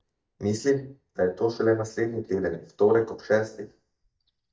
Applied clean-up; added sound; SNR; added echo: neural mask model DeepFilterNet 3.